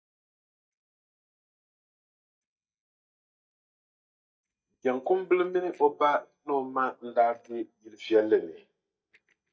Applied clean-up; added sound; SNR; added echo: neural mask model DeepFilterNet 3.